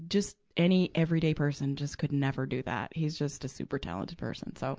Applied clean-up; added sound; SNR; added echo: none; none; none; none.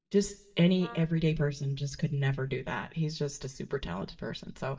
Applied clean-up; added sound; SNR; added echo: neural mask model DeepFilterNet 3.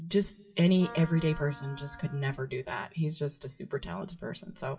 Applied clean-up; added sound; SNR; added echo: classical method WPE with log-MMSE.